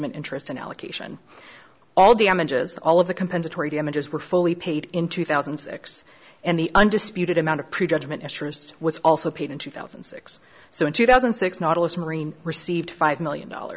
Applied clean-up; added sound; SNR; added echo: none; none; none; none.